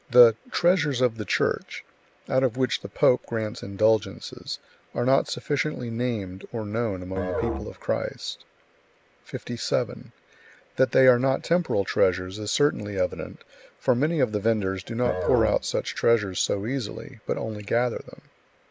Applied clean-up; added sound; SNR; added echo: none; Musical instrument; 9 dB; none.